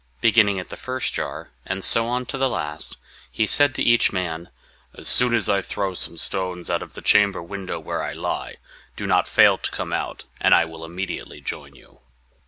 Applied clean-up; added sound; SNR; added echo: none; none; none; none.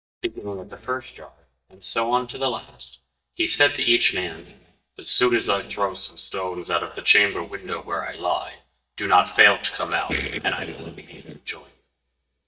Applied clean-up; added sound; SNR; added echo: neural mask model DeepFilterNet 3.